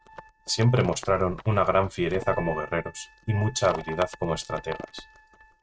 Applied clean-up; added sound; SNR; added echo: neural mask model RNNoise.